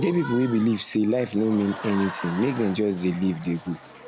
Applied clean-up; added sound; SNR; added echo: none; Applause / Crowd; 14 dB; none.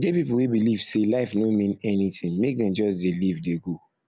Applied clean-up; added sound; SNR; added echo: none; none; none; none.